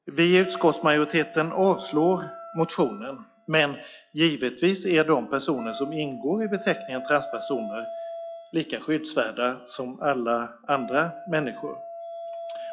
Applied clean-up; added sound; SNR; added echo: classical method log-MMSE.